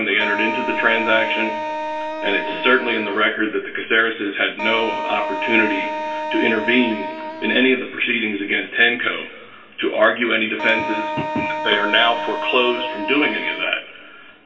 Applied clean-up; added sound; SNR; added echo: none; Wind instrument, woodwind instrument; 6 dB; reverberation time 2.6 s.